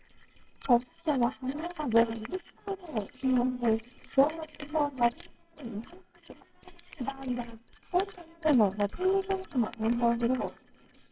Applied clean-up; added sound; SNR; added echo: neural separator model SepFormer WHAMR!.